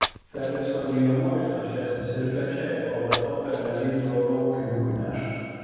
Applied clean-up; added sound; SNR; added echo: none; Fire; 8 dB; reverberation time 2.1 s.